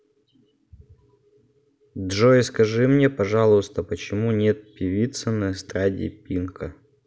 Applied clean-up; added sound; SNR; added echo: none; none; none; none.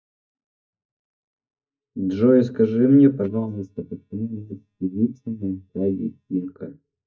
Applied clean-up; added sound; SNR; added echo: neural mask model DeepFilterNet 3.